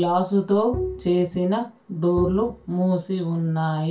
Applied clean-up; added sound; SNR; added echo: none; Bowed string instrument; 10 dB; reverberation time 0.2 s.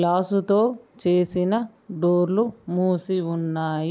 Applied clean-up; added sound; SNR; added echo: none; none; none; none.